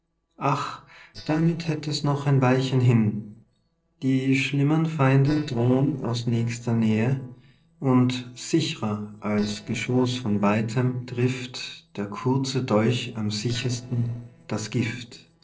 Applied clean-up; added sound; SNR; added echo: neural separator model SepFormer DNS4.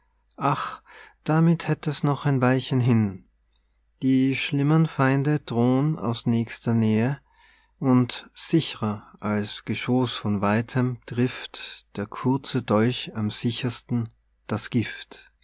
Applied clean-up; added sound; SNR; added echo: none; none; none; none.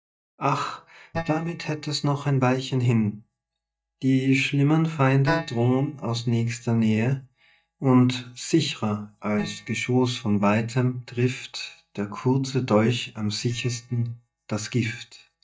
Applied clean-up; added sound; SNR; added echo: neural mask model DeepFilterNet 3.